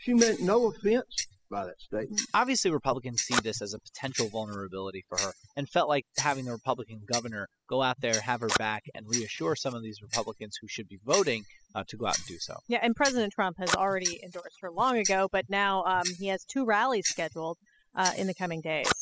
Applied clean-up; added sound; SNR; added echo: classical method spectral subtraction.